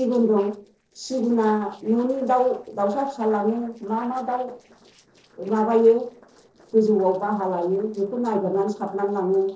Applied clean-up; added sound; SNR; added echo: neural separator model SepFormer DNS4.